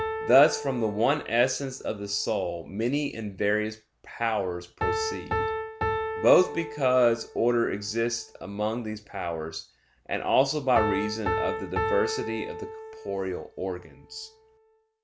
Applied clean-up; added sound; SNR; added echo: none; Piano; 7 dB; none.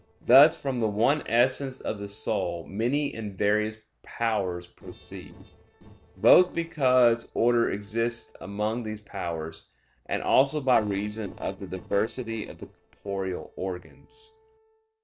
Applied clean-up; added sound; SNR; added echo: neural separator model SepFormer DNS4.